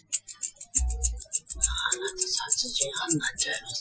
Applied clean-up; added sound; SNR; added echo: classical method Wiener filter.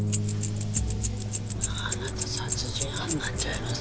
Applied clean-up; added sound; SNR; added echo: none; Keys jangling + Bass guitar; -2 dB; none.